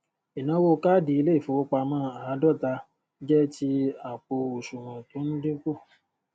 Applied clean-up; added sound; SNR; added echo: none; none; none; none.